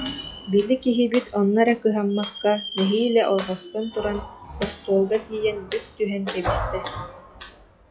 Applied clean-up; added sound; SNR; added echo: classical method log-MMSE.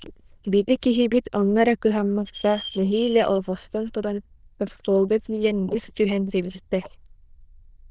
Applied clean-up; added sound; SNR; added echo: neural diffusion model UNIVERSE++.